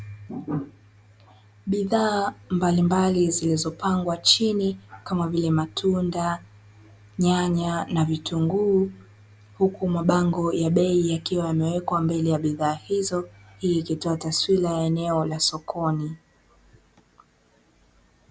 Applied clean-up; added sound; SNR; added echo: none; none; none; none.